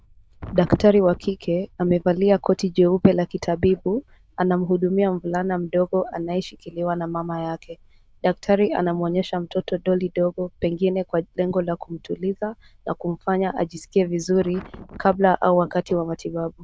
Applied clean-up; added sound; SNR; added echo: neural diffusion model UNIVERSE++.